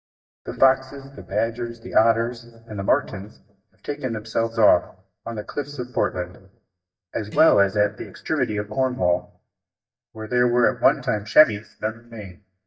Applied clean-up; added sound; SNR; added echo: neural mask model DeepFilterNet 3.